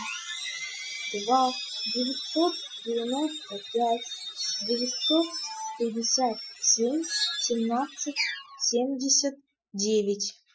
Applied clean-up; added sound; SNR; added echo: classical method Wiener filter.